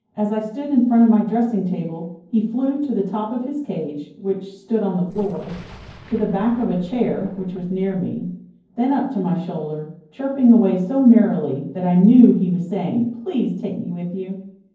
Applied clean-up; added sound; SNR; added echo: neural separator model SepFormer DNS4.